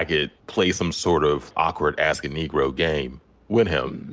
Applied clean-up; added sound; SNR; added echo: none; none; none; none.